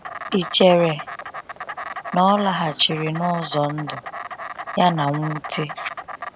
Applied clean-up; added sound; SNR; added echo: none; Insect; 11 dB; none.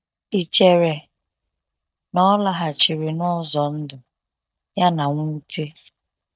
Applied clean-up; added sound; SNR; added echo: neural mask model DeepFilterNet 3.